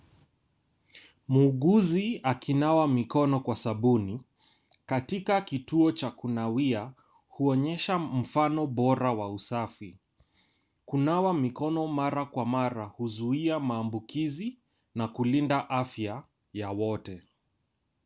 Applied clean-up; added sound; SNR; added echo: none; none; none; none.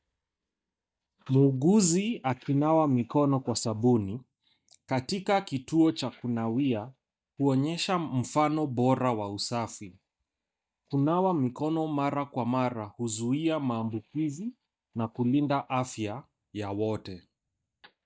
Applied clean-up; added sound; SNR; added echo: neural mask model DeepFilterNet 3.